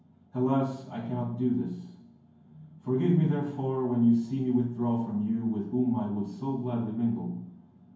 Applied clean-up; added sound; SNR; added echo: none; none; none; reverberation time 0.9 s.